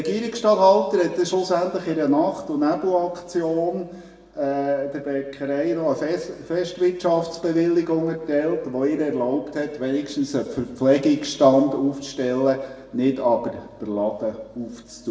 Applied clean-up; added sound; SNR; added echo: none; none; none; reverberation time 1.0 s.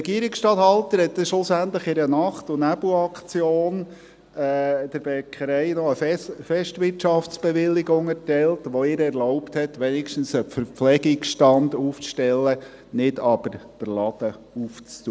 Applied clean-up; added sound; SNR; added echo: none; none; none; none.